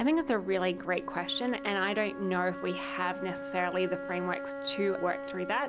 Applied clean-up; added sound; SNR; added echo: none; Wind instrument, woodwind instrument; 8 dB; none.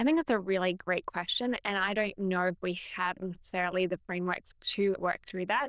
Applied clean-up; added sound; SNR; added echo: neural diffusion model UNIVERSE++.